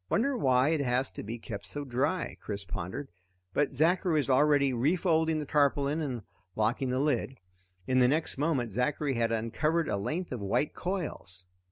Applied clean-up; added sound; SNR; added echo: none; none; none; none.